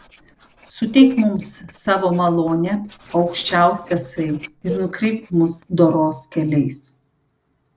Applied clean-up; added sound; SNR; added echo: neural separator model SepFormer DNS4.